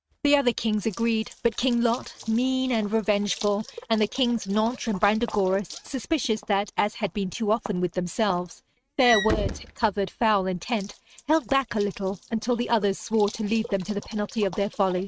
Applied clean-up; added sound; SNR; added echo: neural mask model RNNoise.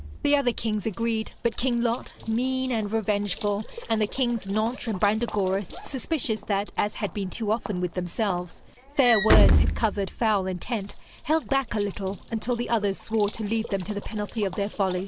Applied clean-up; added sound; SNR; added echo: none; Walk, footsteps / Slam; 5 dB; none.